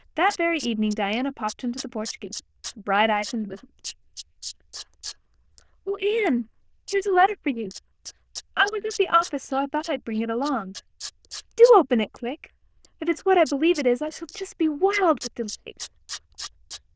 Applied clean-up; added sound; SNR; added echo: neural diffusion model UNIVERSE++.